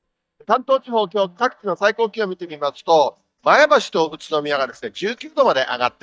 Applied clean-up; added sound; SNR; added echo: neural mask model DeepFilterNet 3.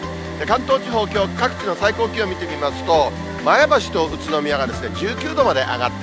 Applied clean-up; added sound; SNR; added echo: none; Domestic sounds, home sounds; 17 dB; none.